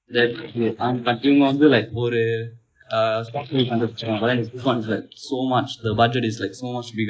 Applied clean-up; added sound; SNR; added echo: neural mask model Resemble Enhance denoiser.